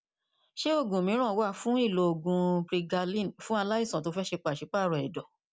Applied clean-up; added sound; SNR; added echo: none; none; none; none.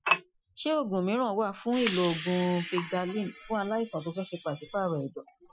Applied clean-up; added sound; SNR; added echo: classical method Wiener filter.